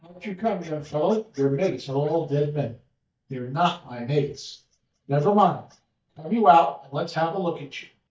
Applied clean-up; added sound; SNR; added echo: neural mask model DeepFilterNet 3.